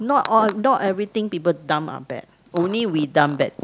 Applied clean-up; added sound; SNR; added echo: none; none; none; none.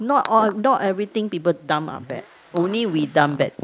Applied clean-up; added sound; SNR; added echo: neural mask model Resemble Enhance denoiser.